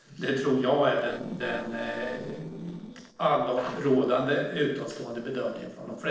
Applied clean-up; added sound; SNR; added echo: neural separator model SepFormer DNS4.